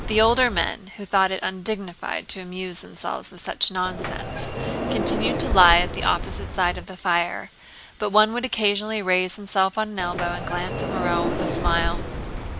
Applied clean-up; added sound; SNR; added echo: none; Sliding door; 6 dB; none.